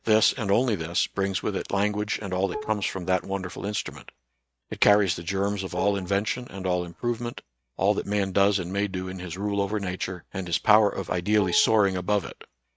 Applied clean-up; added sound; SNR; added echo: neural mask model RNNoise.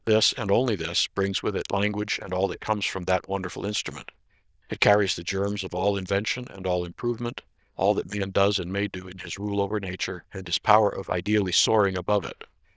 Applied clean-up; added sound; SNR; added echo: neural diffusion model UNIVERSE++.